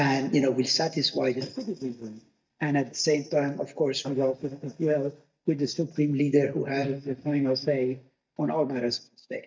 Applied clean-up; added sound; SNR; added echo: neural mask model DeepFilterNet 3.